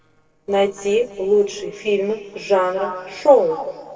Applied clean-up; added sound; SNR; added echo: neural separator model SepFormer DNS4.